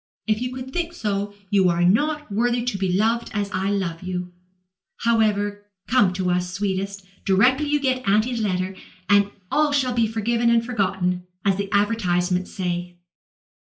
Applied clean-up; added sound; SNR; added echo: none; none; none; reverberation time 0.3 s.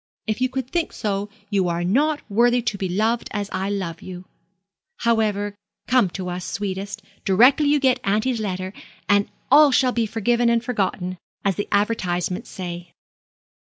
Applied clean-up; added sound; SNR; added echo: none; none; none; none.